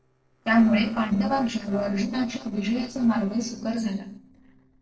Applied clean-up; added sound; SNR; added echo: neural separator model SepFormer DNS4.